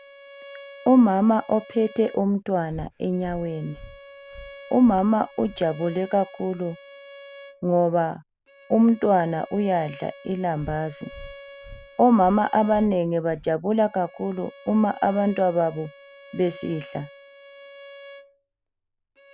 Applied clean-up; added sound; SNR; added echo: none; Bowed string instrument + Breathing; 20 dB; none.